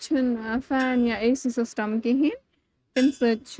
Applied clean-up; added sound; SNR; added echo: neural mask model RNNoise.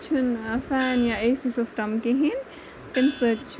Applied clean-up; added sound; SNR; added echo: none; Gong; 12 dB; none.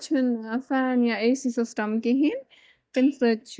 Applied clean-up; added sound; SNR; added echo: neural mask model DeepFilterNet 3.